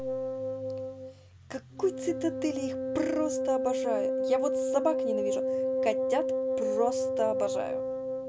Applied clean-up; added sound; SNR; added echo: none; Wind instrument, woodwind instrument; -2 dB; none.